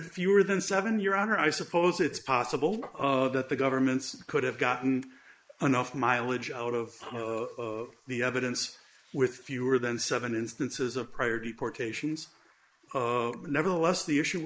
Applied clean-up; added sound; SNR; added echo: neural mask model Resemble Enhance denoiser.